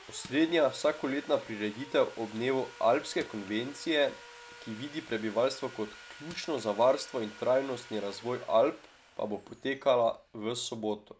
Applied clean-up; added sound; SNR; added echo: none; Sawing + Crushing; 20 dB; none.